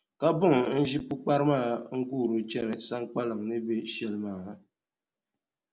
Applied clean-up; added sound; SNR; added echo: none; none; none; none.